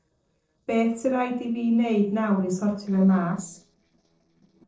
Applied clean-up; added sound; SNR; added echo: neural separator model SepFormer DNS4.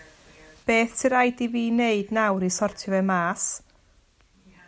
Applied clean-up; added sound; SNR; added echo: none; none; none; none.